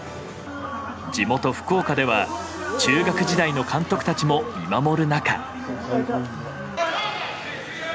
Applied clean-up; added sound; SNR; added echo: none; none; none; none.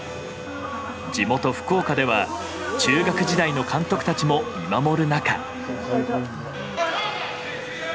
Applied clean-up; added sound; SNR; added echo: none; Bowed string instrument; 14 dB; none.